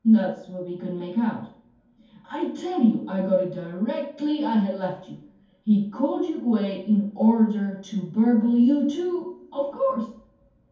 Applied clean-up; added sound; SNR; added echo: none; none; none; reverberation time 0.6 s.